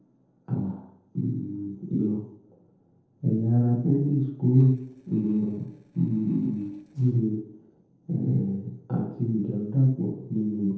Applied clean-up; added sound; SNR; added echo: neural separator model SepFormer DNS4.